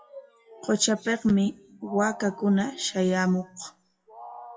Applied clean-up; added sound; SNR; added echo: classical method WPE with log-MMSE.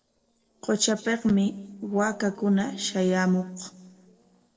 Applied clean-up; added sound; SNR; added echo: neural separator model SepFormer DNS4.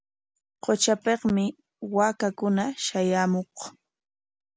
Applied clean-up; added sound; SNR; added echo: none; none; none; none.